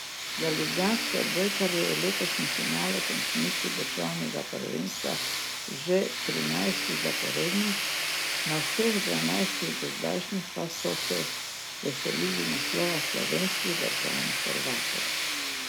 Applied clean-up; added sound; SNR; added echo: none; Tools; -1 dB; none.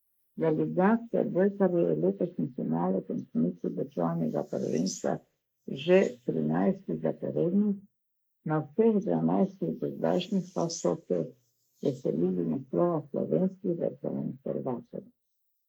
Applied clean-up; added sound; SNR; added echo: neural mask model Resemble Enhance denoiser.